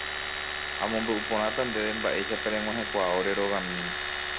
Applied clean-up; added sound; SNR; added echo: none; Domestic sounds, home sounds; 0 dB; none.